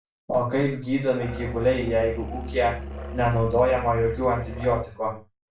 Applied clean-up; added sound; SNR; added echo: none; Musical instrument; 10 dB; reverberation time 0.3 s.